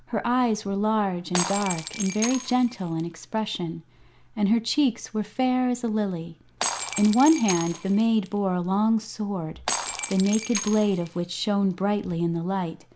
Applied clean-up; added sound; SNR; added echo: none; Shatter; 9 dB; none.